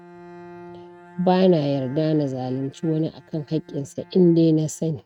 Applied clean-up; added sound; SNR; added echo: neural mask model RNNoise.